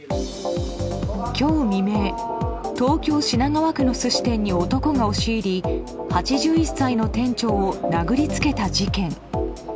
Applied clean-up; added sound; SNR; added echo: none; none; none; none.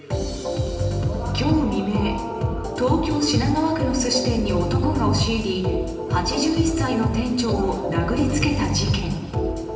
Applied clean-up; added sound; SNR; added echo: none; none; none; reverberation time 1.3 s.